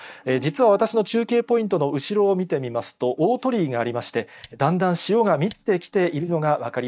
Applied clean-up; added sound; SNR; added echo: neural mask model DeepFilterNet 3.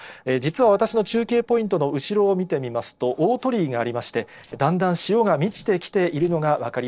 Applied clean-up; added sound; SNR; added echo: neural separator model SepFormer DNS4.